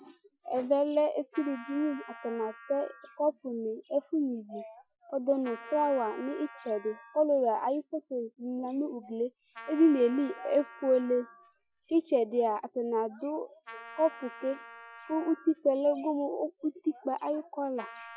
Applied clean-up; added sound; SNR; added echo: classical method Wiener filter.